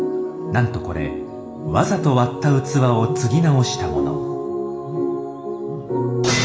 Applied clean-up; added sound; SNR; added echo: none; Wild animals; 16 dB; reverberation time 2.0 s.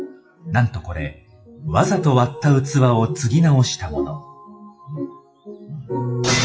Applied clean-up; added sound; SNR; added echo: classical method WPE with log-MMSE.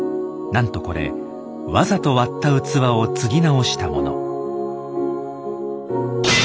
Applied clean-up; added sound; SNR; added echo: none; none; none; none.